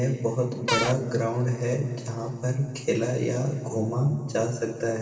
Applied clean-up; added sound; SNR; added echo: none; Cupboard open or close / Door; 1 dB; reverberation time 2.4 s.